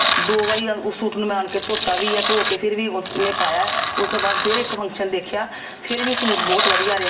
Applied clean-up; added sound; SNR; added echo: none; Tools; 1 dB; reverberation time 1.1 s.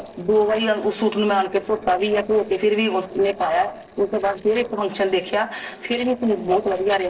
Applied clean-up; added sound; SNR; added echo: neural separator model SepFormer DNS4.